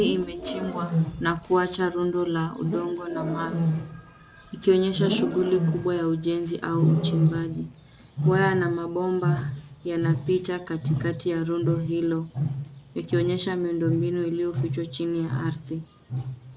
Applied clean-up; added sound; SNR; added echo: none; Wild animals; 2 dB; none.